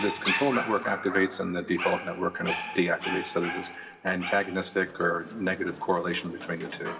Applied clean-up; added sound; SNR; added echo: none; Dog; 8 dB; reverberation time 1.4 s.